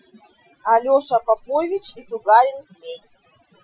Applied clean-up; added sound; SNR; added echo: classical method Wiener filter.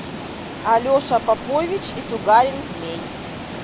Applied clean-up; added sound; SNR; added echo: none; Water; 10 dB; none.